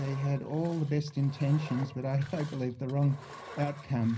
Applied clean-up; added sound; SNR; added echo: none; Engine; 18 dB; reverberation time 0.4 s.